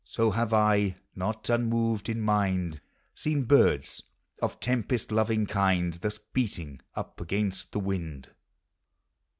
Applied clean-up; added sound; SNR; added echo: none; none; none; none.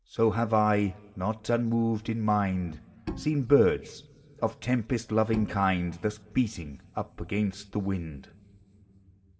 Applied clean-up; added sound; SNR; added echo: none; Bowed string instrument; 13 dB; reverberation time 2.4 s.